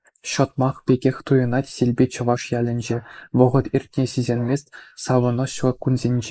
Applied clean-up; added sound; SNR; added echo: neural mask model Resemble Enhance denoiser.